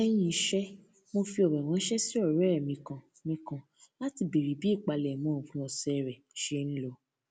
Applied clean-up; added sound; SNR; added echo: none; none; none; none.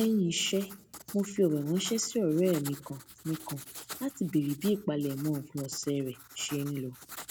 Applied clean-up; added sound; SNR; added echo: none; Writing; 16 dB; none.